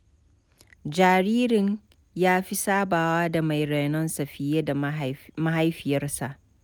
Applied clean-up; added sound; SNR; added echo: none; none; none; none.